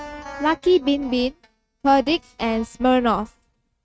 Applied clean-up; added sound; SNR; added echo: neural mask model RNNoise.